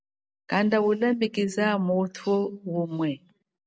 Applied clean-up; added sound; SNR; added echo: none; none; none; none.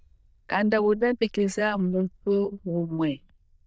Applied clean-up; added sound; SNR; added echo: neural diffusion model UNIVERSE++.